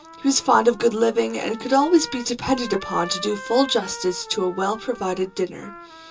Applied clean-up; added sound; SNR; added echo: none; Trumpet; 16 dB; reverberation time 0.2 s.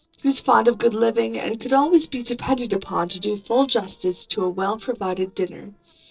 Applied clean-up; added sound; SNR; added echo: neural separator model SepFormer DNS4.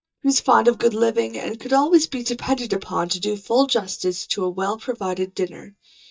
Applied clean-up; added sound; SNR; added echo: neural mask model DeepFilterNet 3.